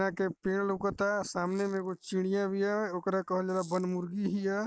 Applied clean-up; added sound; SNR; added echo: neural mask model Resemble Enhance denoiser.